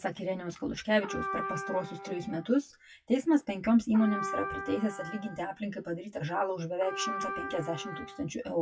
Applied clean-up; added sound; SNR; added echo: classical method WPE with log-MMSE.